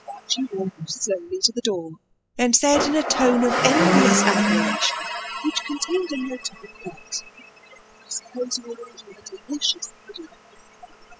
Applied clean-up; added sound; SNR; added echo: classical method spectral subtraction.